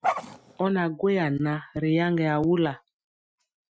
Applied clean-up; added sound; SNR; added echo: classical method Wiener filter.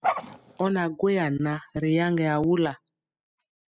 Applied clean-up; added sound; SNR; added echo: classical method spectral subtraction.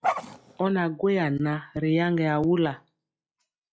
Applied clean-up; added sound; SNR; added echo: classical method log-MMSE.